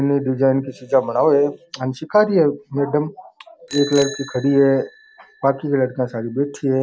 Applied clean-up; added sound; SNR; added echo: none; Bicycle bell; 20 dB; none.